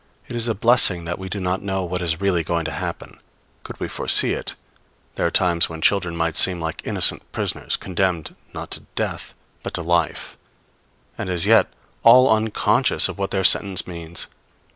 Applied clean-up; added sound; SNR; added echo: none; none; none; none.